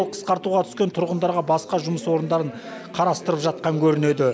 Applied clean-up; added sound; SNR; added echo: none; none; none; none.